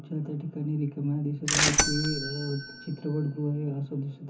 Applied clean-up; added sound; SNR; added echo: none; Bell / Mechanisms; 0 dB; reverberation time 0.3 s.